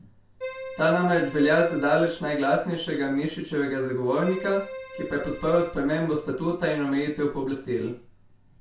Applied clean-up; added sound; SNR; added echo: none; Keyboard (musical); 15 dB; reverberation time 0.3 s.